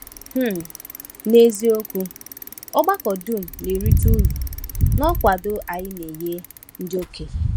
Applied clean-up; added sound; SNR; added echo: none; Bicycle; 2 dB; none.